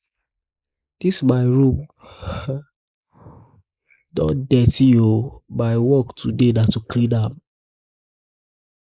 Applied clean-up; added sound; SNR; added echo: neural mask model Resemble Enhance denoiser.